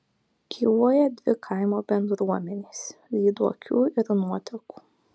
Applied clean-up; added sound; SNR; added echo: none; none; none; none.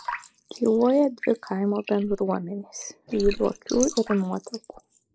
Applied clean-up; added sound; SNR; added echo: neural mask model Resemble Enhance denoiser.